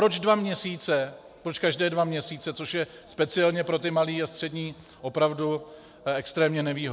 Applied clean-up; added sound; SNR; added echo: none; none; none; none.